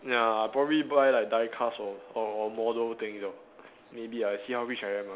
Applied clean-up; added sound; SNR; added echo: none; none; none; none.